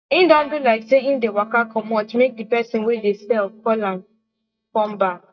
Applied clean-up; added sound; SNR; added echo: neural mask model DeepFilterNet 3.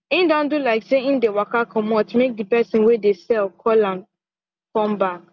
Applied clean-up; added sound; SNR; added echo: none; none; none; none.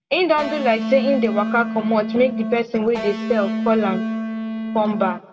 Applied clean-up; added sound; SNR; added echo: none; Electric guitar; 4 dB; reverberation time 1.8 s.